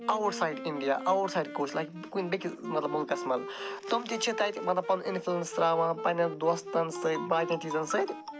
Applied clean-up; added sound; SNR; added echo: none; Wind instrument, woodwind instrument; 10 dB; none.